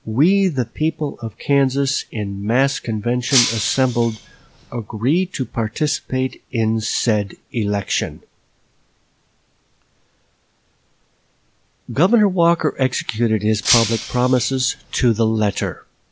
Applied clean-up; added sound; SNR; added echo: none; Shatter; 5 dB; none.